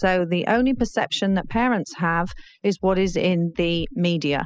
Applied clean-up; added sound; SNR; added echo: classical method spectral subtraction.